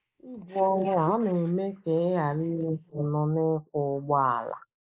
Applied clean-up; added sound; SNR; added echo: neural mask model Resemble Enhance denoiser.